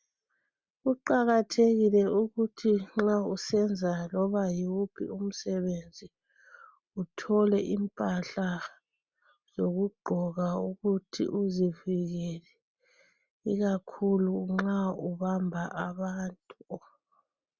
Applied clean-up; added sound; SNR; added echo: none; none; none; none.